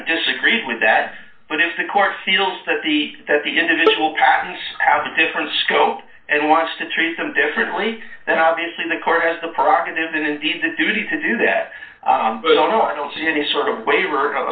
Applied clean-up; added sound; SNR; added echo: neural separator model SepFormer DNS4.